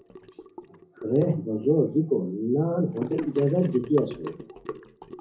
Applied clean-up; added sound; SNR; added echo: none; Sink (filling or washing) / Gurgling; 14 dB; reverberation time 0.4 s.